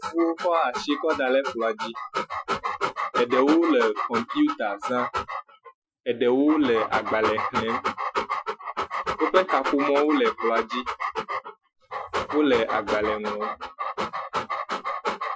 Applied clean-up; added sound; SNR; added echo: classical method Wiener filter.